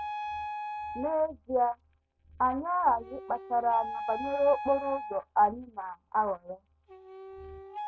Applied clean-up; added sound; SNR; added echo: none; Wind instrument, woodwind instrument; 10 dB; none.